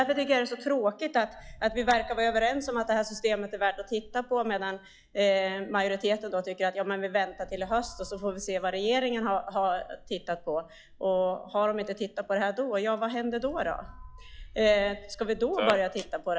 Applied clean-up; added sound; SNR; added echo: classical method log-MMSE.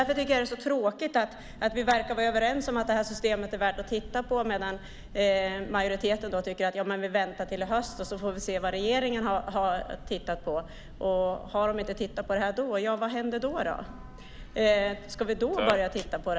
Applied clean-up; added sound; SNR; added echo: none; Train / Breathing; 16 dB; none.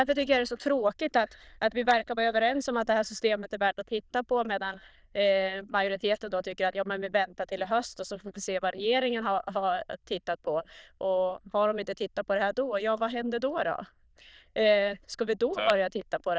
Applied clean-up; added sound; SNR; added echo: neural diffusion model UNIVERSE++.